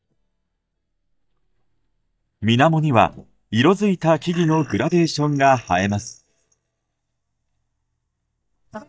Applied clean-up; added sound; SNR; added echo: neural mask model DeepFilterNet 3.